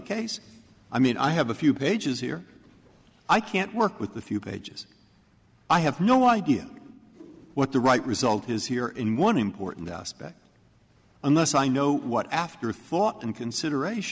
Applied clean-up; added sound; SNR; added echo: none; none; none; none.